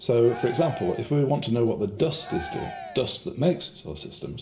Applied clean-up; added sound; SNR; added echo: none; Cheering; 14 dB; reverberation time 0.6 s.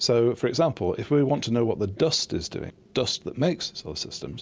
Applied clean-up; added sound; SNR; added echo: none; none; none; none.